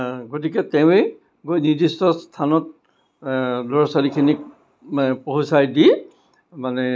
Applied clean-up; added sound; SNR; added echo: none; none; none; none.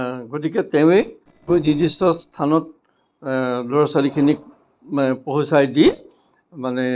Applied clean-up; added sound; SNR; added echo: neural separator model SepFormer DNS4.